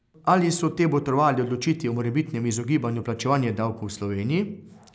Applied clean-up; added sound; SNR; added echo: none; none; none; none.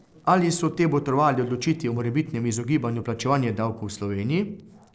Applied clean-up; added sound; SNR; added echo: neural separator model SepFormer DNS4.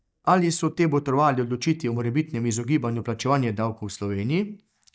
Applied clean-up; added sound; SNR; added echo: neural mask model DeepFilterNet 3.